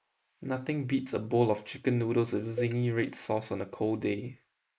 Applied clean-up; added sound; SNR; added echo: neural mask model Resemble Enhance denoiser.